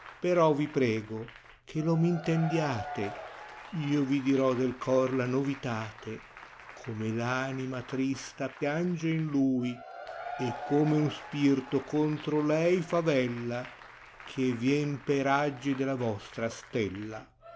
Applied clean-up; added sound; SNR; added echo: none; Applause / Crowd / Cheering; 16 dB; none.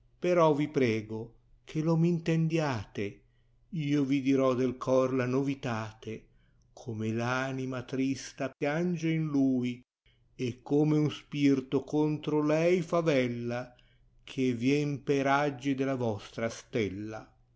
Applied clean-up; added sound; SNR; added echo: none; none; none; none.